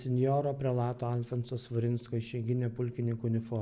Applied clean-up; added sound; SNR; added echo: none; none; none; none.